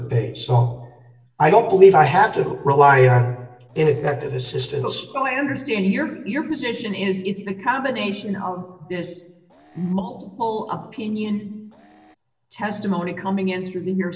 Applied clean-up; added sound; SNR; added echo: neural separator model SepFormer DNS4.